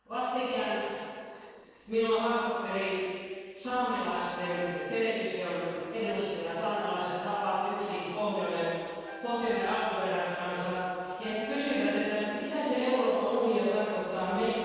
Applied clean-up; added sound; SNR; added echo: neural separator model SepFormer DNS4.